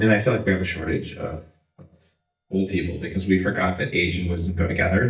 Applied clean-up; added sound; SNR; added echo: neural mask model DeepFilterNet 3.